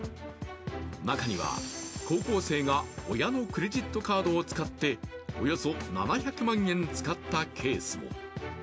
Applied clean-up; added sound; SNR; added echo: none; none; none; none.